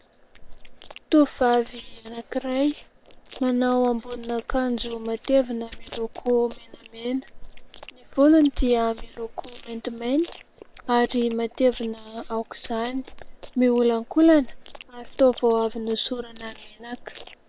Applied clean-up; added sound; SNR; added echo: neural separator model SepFormer WHAM!.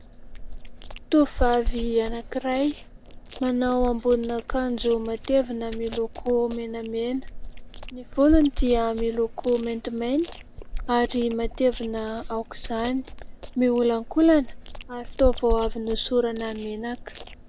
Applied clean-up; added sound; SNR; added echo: none; Chewing, mastication; 7 dB; none.